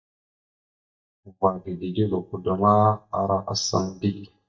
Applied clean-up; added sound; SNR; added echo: neural mask model DeepFilterNet 3.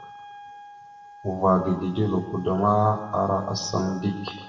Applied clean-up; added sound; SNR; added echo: none; Wind instrument, woodwind instrument; 19 dB; reverberation time 1.1 s.